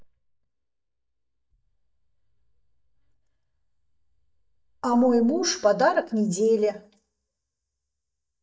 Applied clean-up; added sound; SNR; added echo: neural mask model DeepFilterNet 3.